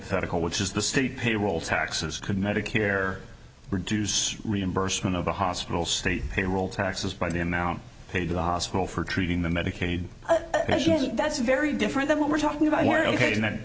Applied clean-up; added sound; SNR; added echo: none; none; none; none.